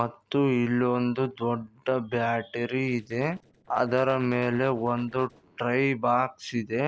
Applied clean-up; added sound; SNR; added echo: neural separator model SepFormer DNS4.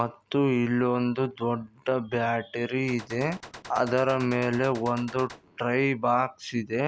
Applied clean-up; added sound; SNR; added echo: none; Gunshot, gunfire; 18 dB; none.